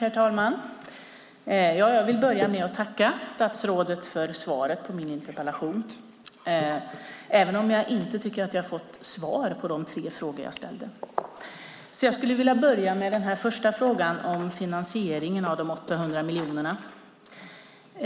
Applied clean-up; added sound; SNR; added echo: none; none; none; none.